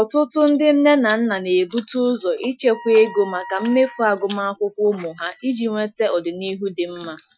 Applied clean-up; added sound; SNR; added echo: classical method Wiener filter.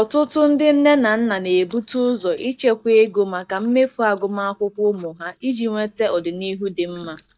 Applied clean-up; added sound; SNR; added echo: neural mask model DeepFilterNet 3.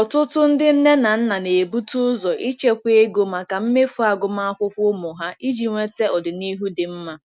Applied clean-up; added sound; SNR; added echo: none; none; none; none.